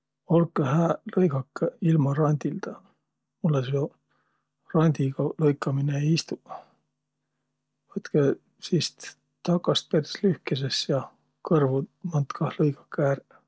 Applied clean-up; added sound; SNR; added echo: none; none; none; none.